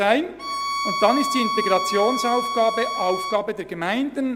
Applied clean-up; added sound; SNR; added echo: none; Bowed string instrument; 4 dB; none.